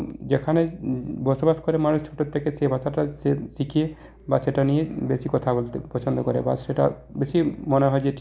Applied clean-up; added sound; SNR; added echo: none; none; none; none.